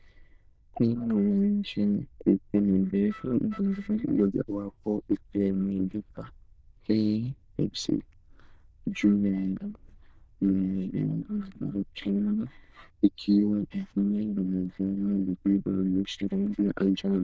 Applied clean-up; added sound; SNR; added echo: neural diffusion model UNIVERSE++.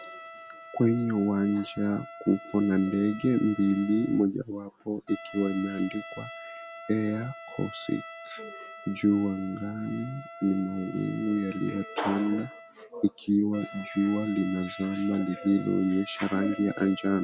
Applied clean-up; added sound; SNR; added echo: none; Trumpet; 16 dB; none.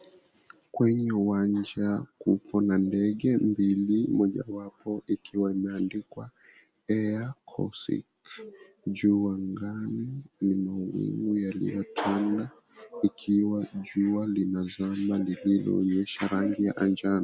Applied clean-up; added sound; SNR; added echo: none; none; none; none.